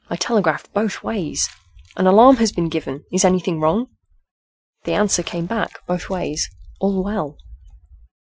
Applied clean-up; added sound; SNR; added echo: classical method Wiener filter.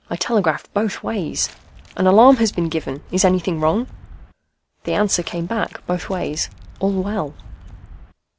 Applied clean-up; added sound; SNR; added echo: none; Walk, footsteps; 18 dB; none.